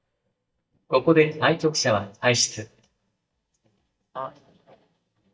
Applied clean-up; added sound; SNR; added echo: neural mask model DeepFilterNet 3.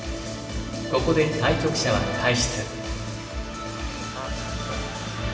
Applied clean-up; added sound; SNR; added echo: none; Bus; 17 dB; reverberation time 1.4 s.